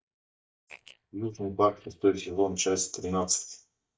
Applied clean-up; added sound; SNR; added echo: neural mask model DeepFilterNet 3.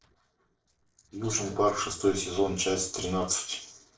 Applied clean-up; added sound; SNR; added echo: neural separator model SepFormer DNS4.